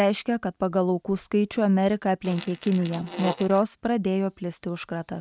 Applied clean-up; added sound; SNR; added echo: neural mask model RNNoise.